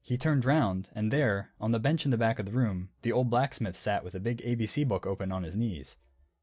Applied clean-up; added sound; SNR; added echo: none; none; none; none.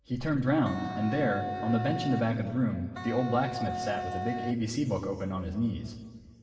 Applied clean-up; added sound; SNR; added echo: none; Wind instrument, woodwind instrument; 7 dB; reverberation time 2.0 s.